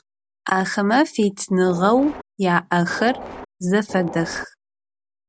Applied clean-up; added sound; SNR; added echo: none; Train; 13 dB; none.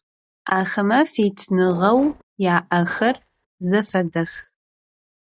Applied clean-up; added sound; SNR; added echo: neural mask model DeepFilterNet 3.